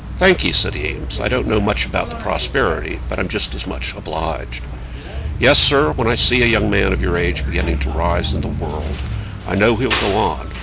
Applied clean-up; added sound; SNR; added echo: none; Bus; 6 dB; none.